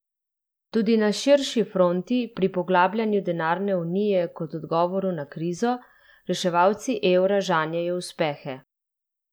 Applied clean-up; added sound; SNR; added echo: none; none; none; none.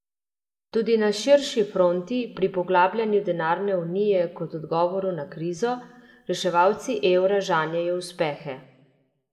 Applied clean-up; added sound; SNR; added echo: none; none; none; reverberation time 0.8 s.